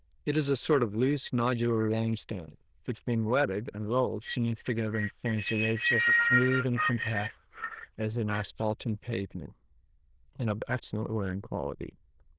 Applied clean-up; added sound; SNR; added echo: neural diffusion model UNIVERSE++.